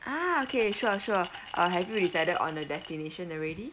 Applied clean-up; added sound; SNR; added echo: none; Glass; 13 dB; none.